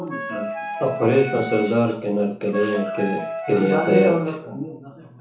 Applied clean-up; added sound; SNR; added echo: none; Wind instrument, woodwind instrument; 9 dB; reverberation time 0.7 s.